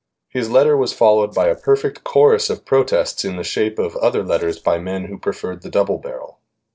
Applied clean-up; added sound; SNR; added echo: neural separator model SepFormer DNS4.